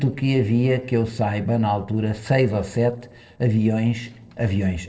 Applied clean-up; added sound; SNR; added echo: neural separator model SepFormer DNS4.